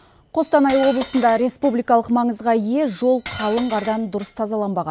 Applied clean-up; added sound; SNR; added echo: none; Cutlery, silverware; 17 dB; none.